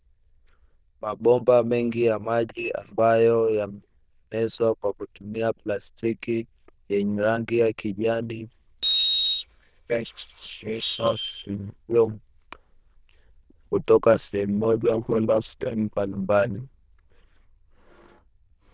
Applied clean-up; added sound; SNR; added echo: neural diffusion model UNIVERSE++.